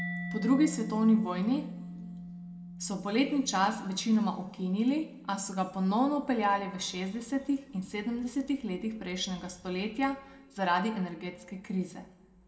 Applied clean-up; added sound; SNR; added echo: none; Mallet percussion; 14 dB; reverberation time 1.1 s.